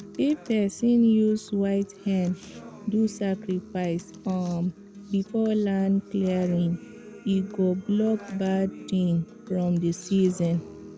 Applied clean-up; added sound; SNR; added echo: none; Acoustic guitar; 18 dB; none.